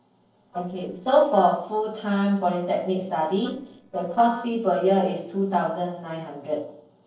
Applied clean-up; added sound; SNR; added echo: neural separator model SepFormer DNS4.